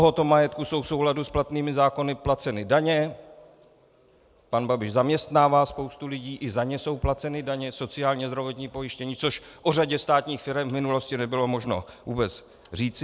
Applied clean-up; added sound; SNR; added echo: none; none; none; none.